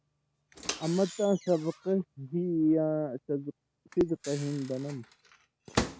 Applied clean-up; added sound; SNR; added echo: none; Microwave oven; 11 dB; none.